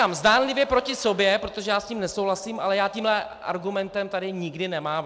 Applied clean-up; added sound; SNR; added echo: none; none; none; none.